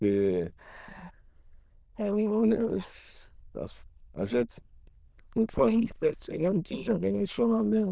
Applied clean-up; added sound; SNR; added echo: neural diffusion model UNIVERSE++.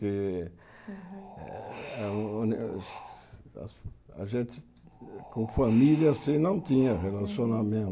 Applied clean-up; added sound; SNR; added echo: none; Wind; 18 dB; none.